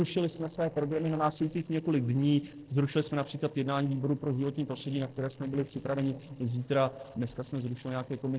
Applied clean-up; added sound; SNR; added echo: neural separator model SepFormer DNS4.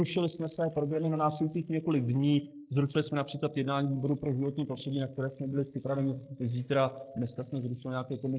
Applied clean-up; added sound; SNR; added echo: neural mask model Resemble Enhance denoiser.